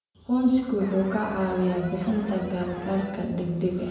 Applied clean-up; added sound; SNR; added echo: none; Alarm; 16 dB; reverberation time 1.0 s.